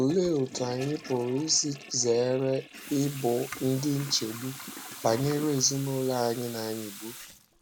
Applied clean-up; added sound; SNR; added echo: none; Toilet flush / Water tap, faucet; 14 dB; none.